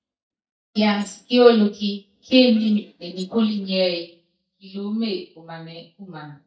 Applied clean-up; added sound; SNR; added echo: neural mask model DeepFilterNet 3.